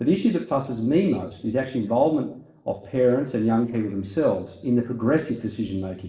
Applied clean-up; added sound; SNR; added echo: neural separator model SepFormer DNS4.